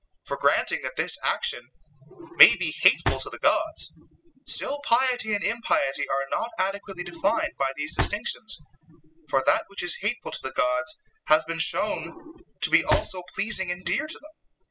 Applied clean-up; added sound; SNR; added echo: classical method spectral subtraction.